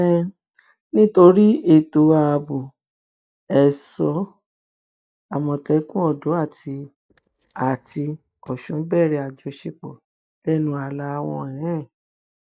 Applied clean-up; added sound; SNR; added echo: neural mask model DeepFilterNet 3.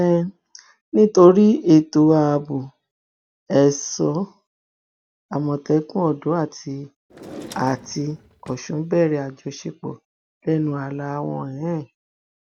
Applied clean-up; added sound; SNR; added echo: none; Drawer open or close; 19 dB; none.